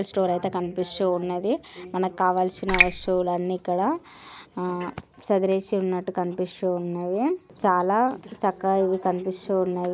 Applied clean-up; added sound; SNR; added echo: none; Raindrop; -1 dB; none.